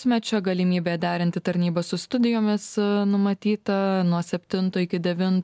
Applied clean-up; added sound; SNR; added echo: none; none; none; none.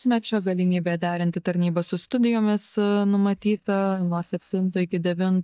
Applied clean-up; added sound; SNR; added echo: neural mask model DeepFilterNet 3.